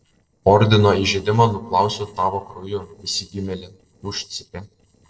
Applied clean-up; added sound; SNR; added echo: neural separator model SepFormer DNS4.